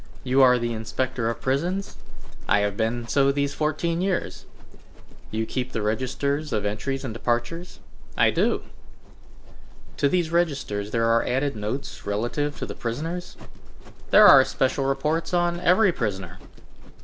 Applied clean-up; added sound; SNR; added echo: none; Livestock, farm animals, working animals; 4 dB; none.